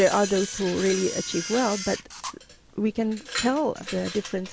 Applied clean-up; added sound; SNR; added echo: none; Camera + Glass; 10 dB; none.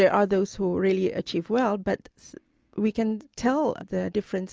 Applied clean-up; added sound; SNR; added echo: none; none; none; none.